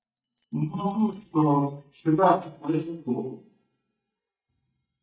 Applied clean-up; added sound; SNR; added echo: neural mask model DeepFilterNet 3.